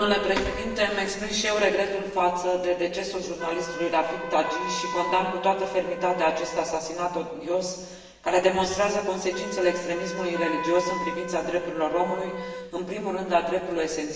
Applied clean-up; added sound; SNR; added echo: none; Wind instrument, woodwind instrument; 11 dB; reverberation time 1.2 s.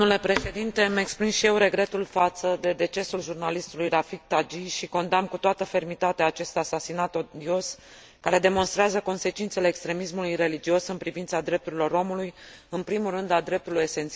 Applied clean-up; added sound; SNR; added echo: none; none; none; none.